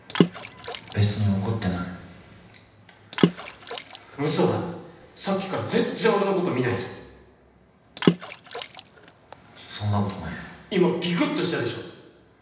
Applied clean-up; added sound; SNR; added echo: none; Water / Splash, splatter; 3 dB; reverberation time 0.9 s.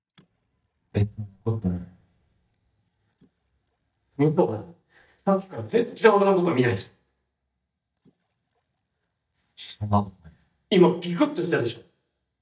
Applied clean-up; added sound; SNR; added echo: neural mask model DeepFilterNet 3.